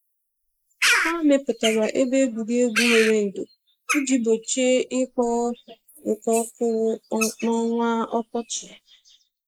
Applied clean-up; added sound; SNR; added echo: neural mask model Resemble Enhance denoiser.